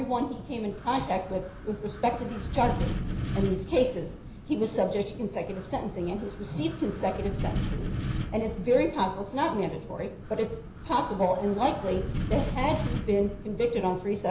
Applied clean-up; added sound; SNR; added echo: none; Wind; 6 dB; reverberation time 0.5 s.